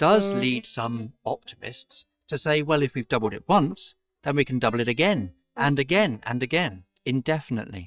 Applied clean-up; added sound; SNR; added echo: neural mask model DeepFilterNet 3.